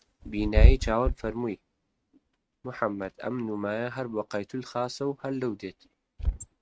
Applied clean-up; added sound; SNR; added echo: neural mask model RNNoise.